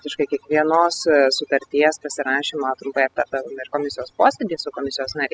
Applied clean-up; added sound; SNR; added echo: classical method spectral subtraction.